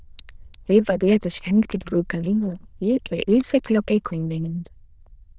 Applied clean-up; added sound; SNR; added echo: neural diffusion model UNIVERSE++.